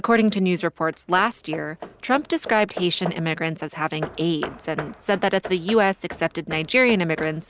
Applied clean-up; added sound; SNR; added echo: none; Hammer / Wood; 15 dB; none.